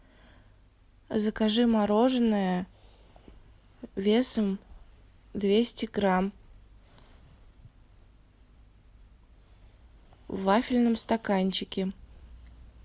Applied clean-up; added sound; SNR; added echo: none; none; none; none.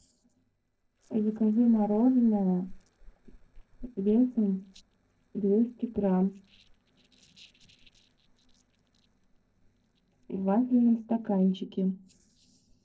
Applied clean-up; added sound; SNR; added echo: neural separator model SepFormer DNS4.